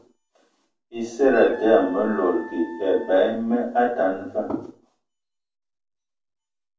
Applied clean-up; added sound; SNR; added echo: none; Wind instrument, woodwind instrument; 18 dB; reverberation time 0.3 s.